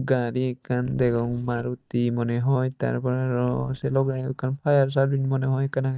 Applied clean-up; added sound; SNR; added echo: neural mask model DeepFilterNet 3.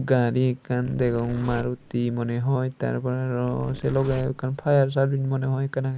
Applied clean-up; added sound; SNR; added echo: none; Zipper (clothing); 15 dB; none.